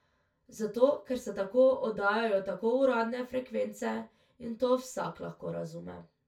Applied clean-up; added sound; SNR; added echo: none; none; none; reverberation time 0.2 s.